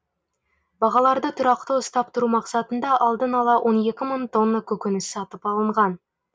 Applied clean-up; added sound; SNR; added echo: none; none; none; none.